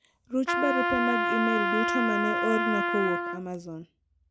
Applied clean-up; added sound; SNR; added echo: none; Trumpet; -3 dB; none.